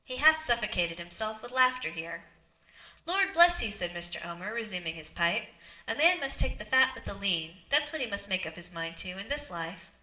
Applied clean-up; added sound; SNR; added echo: neural separator model SepFormer DNS4.